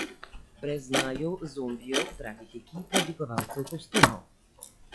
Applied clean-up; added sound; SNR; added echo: classical method log-MMSE.